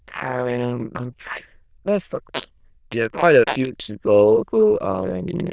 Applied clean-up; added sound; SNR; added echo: neural diffusion model UNIVERSE++.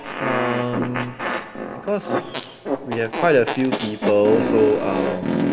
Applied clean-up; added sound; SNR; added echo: none; Fart; 2 dB; none.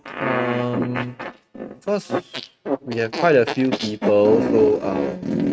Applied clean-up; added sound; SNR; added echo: neural mask model RNNoise.